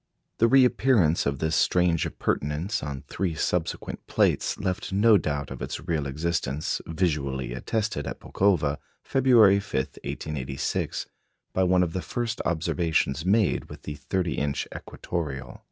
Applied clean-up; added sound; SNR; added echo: none; none; none; none.